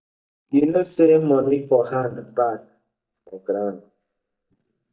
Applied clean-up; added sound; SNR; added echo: neural mask model DeepFilterNet 3.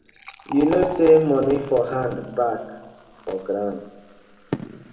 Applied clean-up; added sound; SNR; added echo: none; Fill (with liquid); 19 dB; reverberation time 1.4 s.